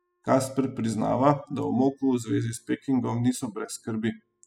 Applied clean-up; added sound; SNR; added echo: classical method spectral subtraction.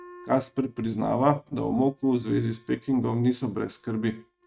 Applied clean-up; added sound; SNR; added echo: neural mask model RNNoise.